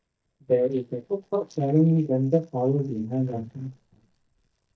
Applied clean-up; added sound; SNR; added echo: neural mask model DeepFilterNet 3.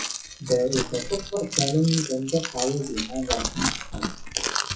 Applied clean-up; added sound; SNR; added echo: classical method WPE with log-MMSE.